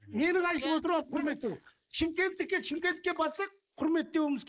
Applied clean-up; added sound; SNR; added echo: neural mask model Resemble Enhance denoiser.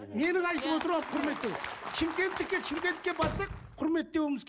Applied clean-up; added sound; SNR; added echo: none; Slam; 10 dB; none.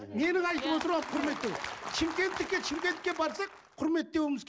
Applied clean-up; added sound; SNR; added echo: none; none; none; none.